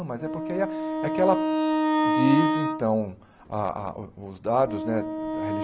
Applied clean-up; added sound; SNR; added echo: none; Wind instrument, woodwind instrument; 0 dB; none.